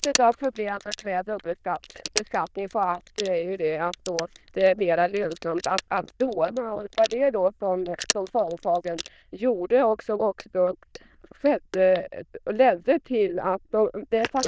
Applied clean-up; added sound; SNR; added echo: neural diffusion model UNIVERSE++.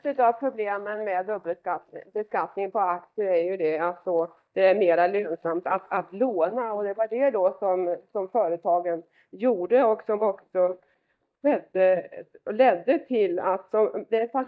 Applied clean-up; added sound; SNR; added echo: neural mask model DeepFilterNet 3.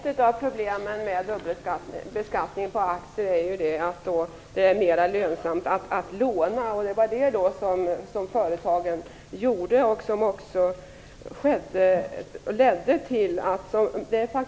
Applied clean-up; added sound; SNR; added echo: none; none; none; none.